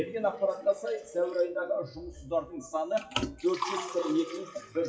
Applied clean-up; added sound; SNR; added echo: classical method WPE with log-MMSE.